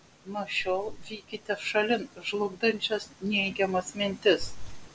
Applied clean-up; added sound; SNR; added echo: none; none; none; none.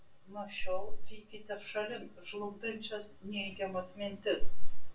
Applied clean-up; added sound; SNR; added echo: none; none; none; reverberation time 0.3 s.